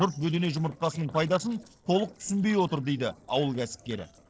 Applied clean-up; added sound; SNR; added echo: neural separator model SepFormer DNS4.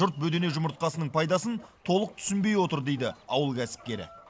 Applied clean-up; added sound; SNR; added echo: none; none; none; none.